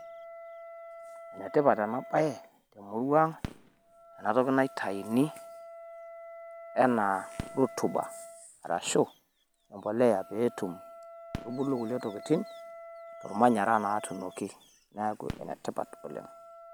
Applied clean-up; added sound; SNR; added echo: none; Fireworks + Wind instrument, woodwind instrument; 15 dB; none.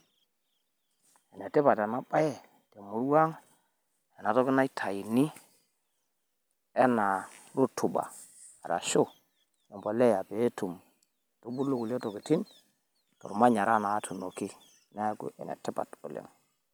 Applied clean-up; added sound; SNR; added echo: none; none; none; none.